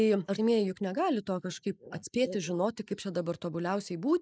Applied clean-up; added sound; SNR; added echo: neural mask model Resemble Enhance denoiser.